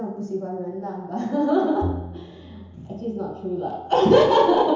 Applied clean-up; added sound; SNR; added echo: none; Bowed string instrument; 15 dB; reverberation time 1.0 s.